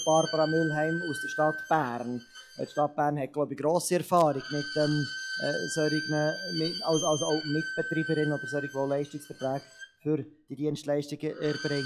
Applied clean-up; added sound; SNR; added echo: classical method log-MMSE.